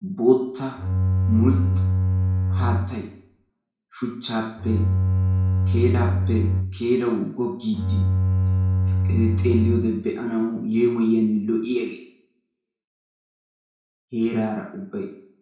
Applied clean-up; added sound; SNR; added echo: none; Bowed string instrument; -4 dB; reverberation time 0.6 s.